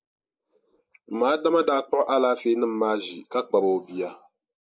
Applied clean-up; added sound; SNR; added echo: neural mask model Resemble Enhance denoiser.